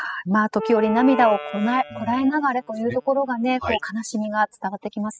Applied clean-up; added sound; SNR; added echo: classical method spectral subtraction.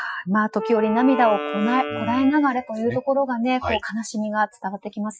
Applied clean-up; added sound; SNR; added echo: classical method Wiener filter.